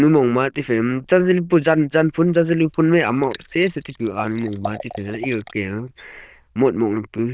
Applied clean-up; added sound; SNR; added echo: neural diffusion model UNIVERSE++.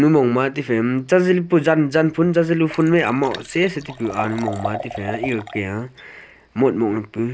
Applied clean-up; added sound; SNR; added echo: none; Liquid; 16 dB; none.